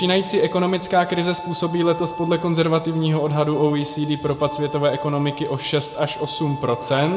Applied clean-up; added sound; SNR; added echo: none; Bowed string instrument; 14 dB; reverberation time 0.5 s.